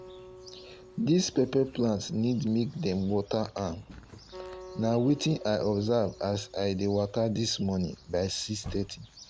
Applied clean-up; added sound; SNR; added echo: none; Chirp, tweet + Acoustic guitar; 18 dB; none.